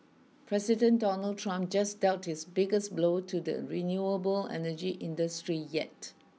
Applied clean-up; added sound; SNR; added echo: none; none; none; none.